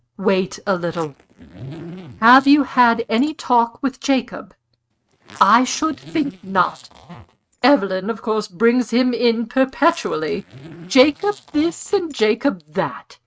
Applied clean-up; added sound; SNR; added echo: neural mask model RNNoise.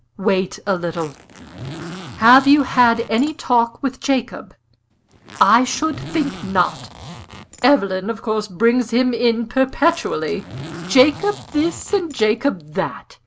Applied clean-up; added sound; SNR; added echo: none; Zipper (clothing); 16 dB; none.